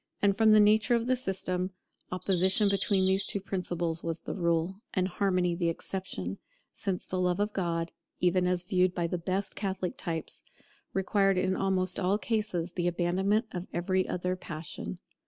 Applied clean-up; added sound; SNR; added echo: none; Bird vocalization, bird call, bird song; 8 dB; none.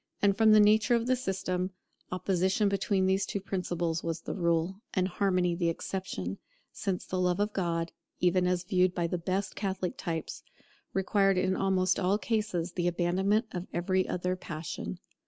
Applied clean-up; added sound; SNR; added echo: none; none; none; none.